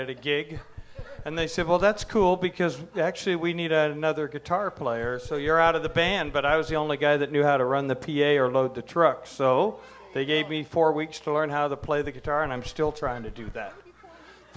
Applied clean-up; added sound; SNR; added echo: none; Knock; 16 dB; none.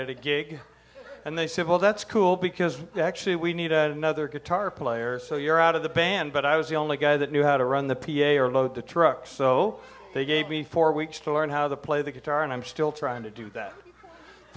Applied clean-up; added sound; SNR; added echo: none; none; none; none.